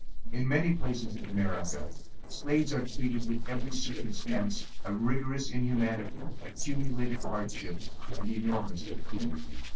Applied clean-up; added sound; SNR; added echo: neural separator model SepFormer DNS4.